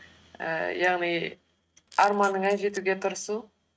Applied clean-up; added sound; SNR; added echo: neural mask model RNNoise.